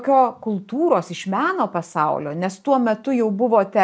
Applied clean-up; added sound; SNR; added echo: none; none; none; none.